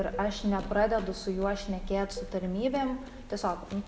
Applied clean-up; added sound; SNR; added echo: none; Cowbell; 19 dB; none.